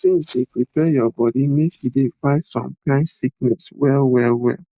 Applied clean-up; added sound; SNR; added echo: neural mask model DeepFilterNet 3.